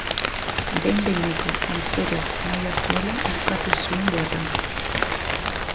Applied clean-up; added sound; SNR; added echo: none; Rain; -3 dB; none.